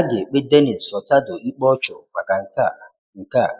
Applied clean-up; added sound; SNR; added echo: neural mask model Resemble Enhance denoiser.